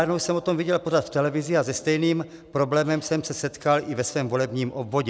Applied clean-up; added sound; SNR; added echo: none; none; none; none.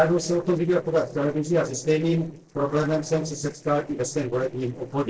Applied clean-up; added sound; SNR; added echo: neural separator model SepFormer DNS4.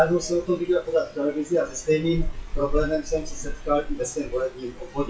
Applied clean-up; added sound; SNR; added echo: classical method WPE with log-MMSE.